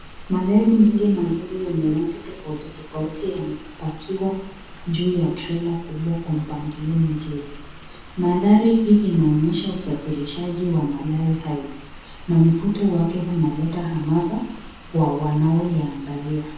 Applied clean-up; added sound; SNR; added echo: none; Rain; 17 dB; reverberation time 0.9 s.